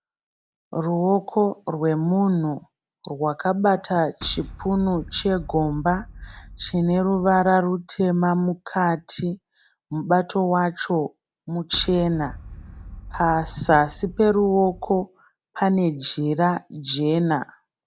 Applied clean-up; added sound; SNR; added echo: none; Boom; 16 dB; none.